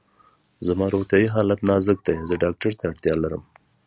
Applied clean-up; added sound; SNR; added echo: none; none; none; none.